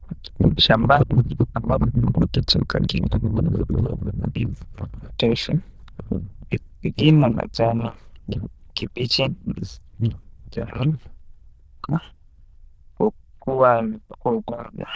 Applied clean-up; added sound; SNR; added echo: neural diffusion model UNIVERSE++.